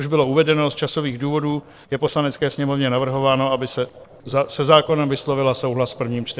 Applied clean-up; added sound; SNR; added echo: neural separator model SepFormer DNS4.